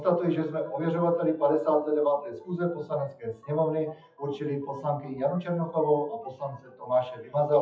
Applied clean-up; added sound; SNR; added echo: classical method WPE with log-MMSE.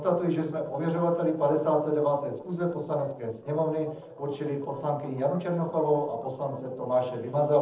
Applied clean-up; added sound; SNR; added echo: neural separator model SepFormer DNS4.